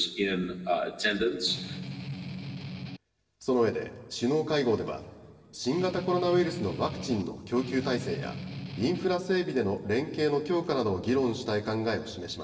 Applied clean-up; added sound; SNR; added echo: none; Strum; 8 dB; reverberation time 2.9 s.